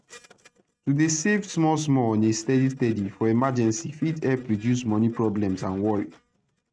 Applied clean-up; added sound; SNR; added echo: neural mask model RNNoise.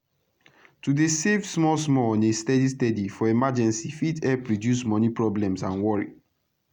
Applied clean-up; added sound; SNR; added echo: none; none; none; none.